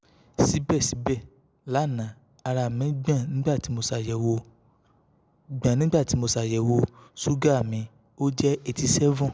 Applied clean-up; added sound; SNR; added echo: none; none; none; none.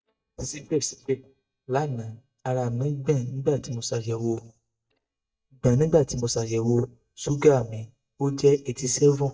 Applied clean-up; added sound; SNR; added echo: neural mask model DeepFilterNet 3.